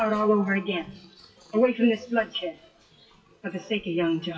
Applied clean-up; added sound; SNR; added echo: classical method WPE with log-MMSE.